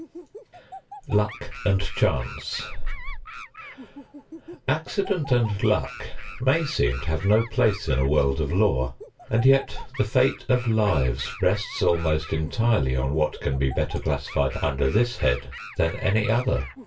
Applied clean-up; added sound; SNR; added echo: none; Animal; 17 dB; reverberation time 0.2 s.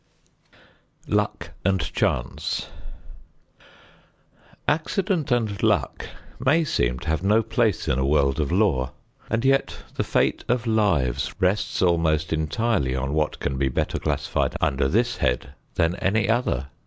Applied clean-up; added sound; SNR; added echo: none; none; none; none.